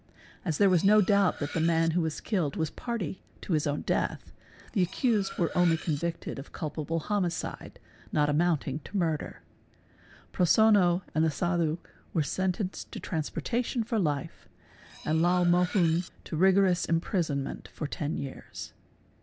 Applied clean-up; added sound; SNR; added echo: none; Cutlery, silverware; 18 dB; none.